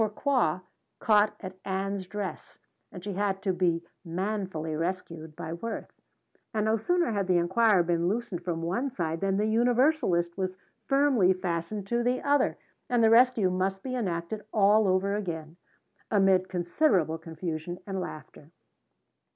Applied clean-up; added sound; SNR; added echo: none; none; none; none.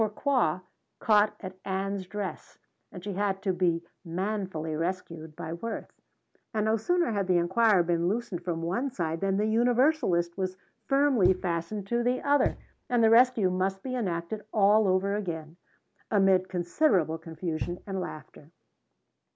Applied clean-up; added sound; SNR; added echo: none; Knock; 12 dB; none.